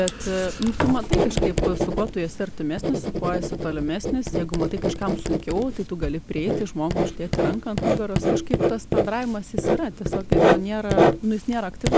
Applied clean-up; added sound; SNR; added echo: none; Writing; -3 dB; none.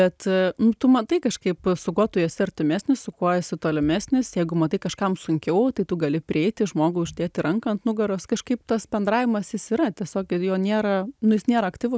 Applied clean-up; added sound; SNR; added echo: none; none; none; none.